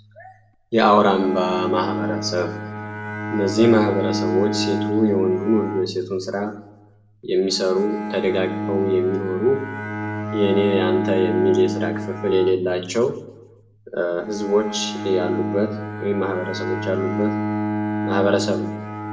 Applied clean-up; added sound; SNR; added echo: none; Bowed string instrument; 5 dB; reverberation time 0.6 s.